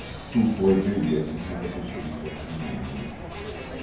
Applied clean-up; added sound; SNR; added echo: none; Crowd; 8 dB; reverberation time 0.9 s.